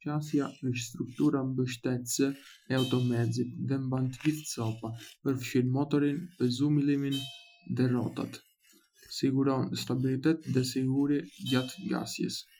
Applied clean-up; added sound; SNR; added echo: classical method Wiener filter.